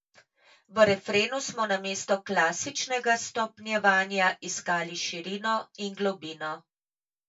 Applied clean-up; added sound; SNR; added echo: none; none; none; reverberation time 0.1 s.